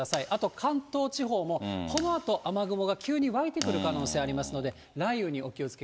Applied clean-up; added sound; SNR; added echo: none; Fire; 15 dB; none.